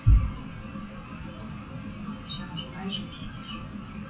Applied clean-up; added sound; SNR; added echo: classical method WPE with log-MMSE.